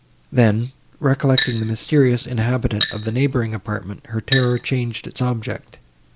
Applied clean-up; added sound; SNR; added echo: none; Glass; 9 dB; none.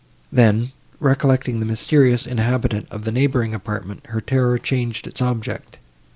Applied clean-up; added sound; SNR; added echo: none; none; none; none.